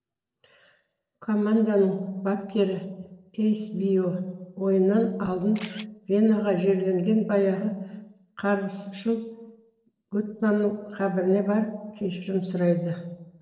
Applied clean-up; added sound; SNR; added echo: neural separator model SepFormer DNS4.